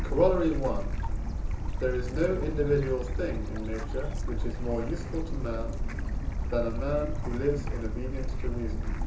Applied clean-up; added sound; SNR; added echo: none; Stream / Bird; -1 dB; reverberation time 0.7 s.